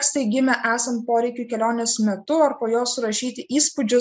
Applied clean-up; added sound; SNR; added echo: none; none; none; none.